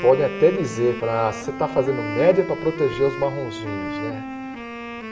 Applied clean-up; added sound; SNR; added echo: none; Wind instrument, woodwind instrument; 9 dB; reverberation time 1.7 s.